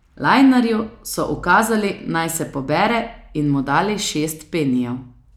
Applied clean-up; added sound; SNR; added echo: none; none; none; none.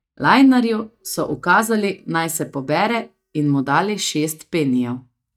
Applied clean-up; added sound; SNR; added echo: neural mask model DeepFilterNet 3.